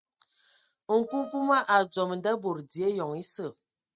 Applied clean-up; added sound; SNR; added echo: neural mask model RNNoise.